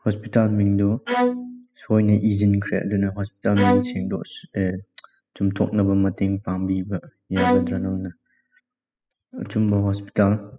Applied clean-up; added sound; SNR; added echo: classical method spectral subtraction.